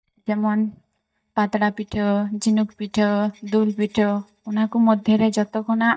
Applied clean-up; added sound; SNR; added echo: neural mask model DeepFilterNet 3.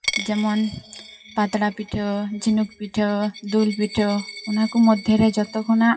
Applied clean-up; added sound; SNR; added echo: classical method WPE with log-MMSE.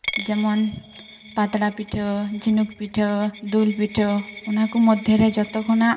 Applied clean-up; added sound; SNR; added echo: none; Coin (dropping); 14 dB; reverberation time 2.0 s.